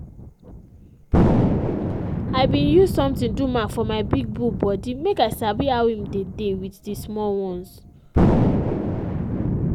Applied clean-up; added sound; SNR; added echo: none; Thunder; -1 dB; none.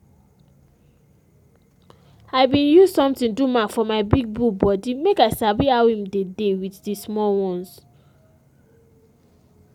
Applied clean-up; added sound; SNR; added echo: none; none; none; none.